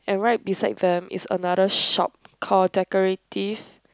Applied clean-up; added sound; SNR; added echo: none; none; none; none.